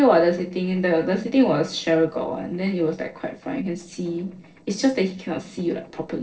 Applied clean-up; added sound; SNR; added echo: neural separator model SepFormer DNS4.